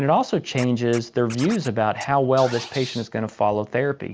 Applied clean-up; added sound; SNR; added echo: none; Scratching (performance technique); 17 dB; none.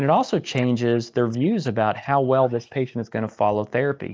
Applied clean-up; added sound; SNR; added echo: neural mask model DeepFilterNet 3.